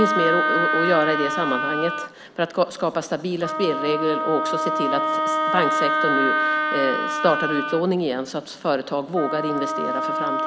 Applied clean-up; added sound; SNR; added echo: none; Wind instrument, woodwind instrument; 0 dB; none.